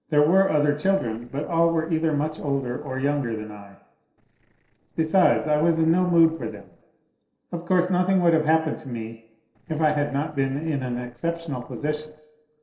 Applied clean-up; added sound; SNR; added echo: neural separator model SepFormer DNS4.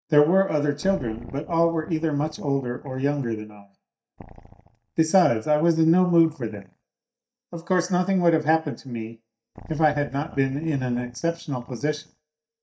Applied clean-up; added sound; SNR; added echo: neural mask model DeepFilterNet 3.